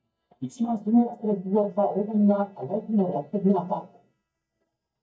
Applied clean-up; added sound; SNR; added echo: neural mask model DeepFilterNet 3.